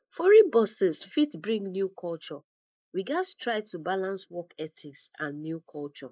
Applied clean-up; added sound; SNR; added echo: neural mask model Resemble Enhance denoiser.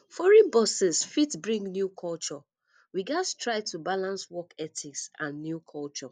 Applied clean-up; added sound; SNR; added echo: none; none; none; none.